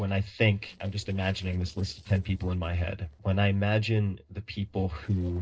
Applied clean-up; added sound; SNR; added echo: neural separator model SepFormer DNS4.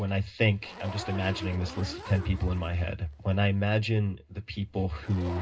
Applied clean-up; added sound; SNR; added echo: none; Zipper (clothing); 15 dB; reverberation time 0.2 s.